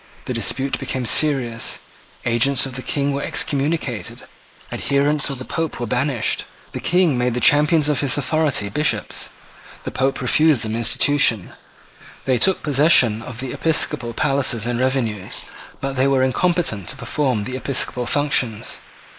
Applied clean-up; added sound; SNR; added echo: neural mask model Resemble Enhance denoiser.